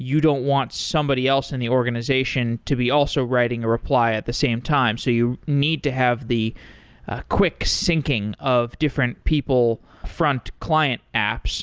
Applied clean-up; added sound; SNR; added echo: none; none; none; none.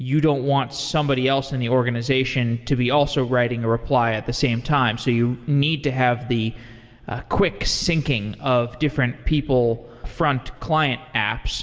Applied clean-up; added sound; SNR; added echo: none; none; none; reverberation time 1.2 s.